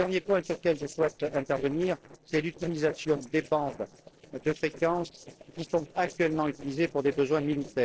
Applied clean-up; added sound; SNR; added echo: neural separator model SepFormer DNS4.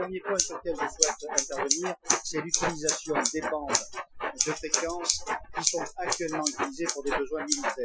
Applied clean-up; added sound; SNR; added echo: classical method Wiener filter.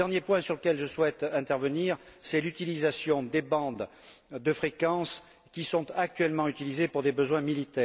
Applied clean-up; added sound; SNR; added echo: none; none; none; none.